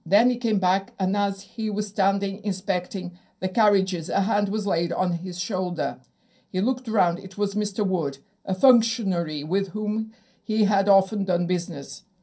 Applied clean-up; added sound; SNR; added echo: none; none; none; reverberation time 0.3 s.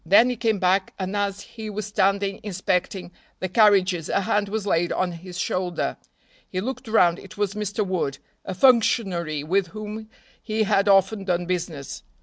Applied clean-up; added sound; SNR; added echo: none; none; none; none.